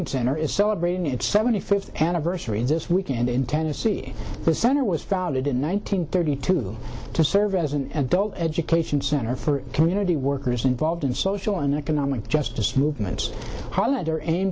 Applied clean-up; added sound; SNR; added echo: none; none; none; none.